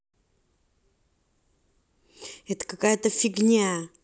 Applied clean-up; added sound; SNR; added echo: none; none; none; none.